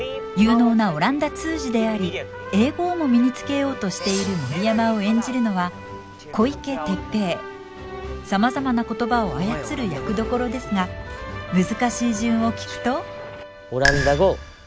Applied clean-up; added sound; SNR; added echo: none; none; none; none.